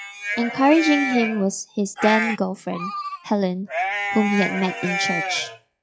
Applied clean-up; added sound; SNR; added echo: classical method log-MMSE.